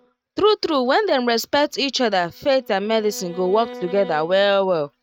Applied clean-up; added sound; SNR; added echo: neural mask model RNNoise.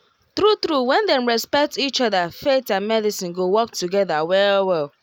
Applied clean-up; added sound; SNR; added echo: none; none; none; none.